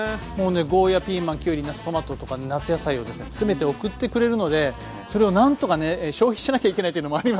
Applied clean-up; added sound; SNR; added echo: none; none; none; none.